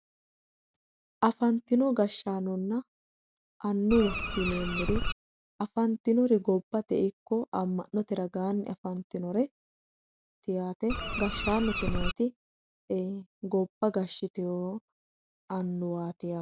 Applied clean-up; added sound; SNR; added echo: none; Bird; 1 dB; none.